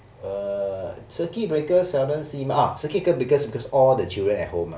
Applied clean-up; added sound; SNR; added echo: none; none; none; none.